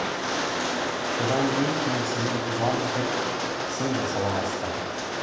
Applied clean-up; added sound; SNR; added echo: none; Rain; -3 dB; reverberation time 1.2 s.